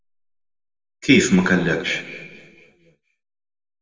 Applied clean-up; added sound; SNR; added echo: none; none; none; reverberation time 1.6 s.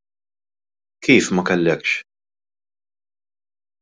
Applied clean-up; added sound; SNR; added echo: none; none; none; none.